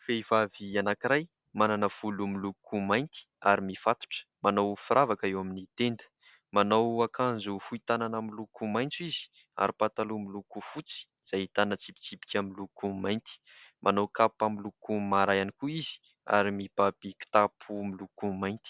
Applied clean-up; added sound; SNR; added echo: none; none; none; none.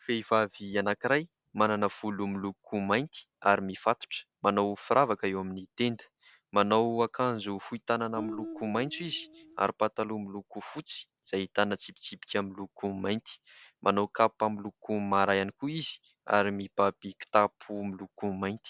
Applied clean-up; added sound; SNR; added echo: none; Guitar; 11 dB; none.